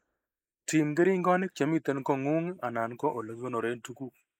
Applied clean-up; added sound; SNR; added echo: neural mask model Resemble Enhance denoiser.